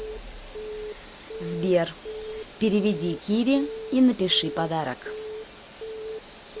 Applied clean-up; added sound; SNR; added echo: none; Alarm / Keyboard (musical); 11 dB; none.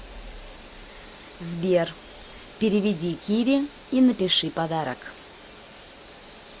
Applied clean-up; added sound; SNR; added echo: none; none; none; none.